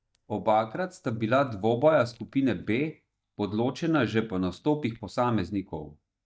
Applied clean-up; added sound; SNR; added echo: neural mask model DeepFilterNet 3.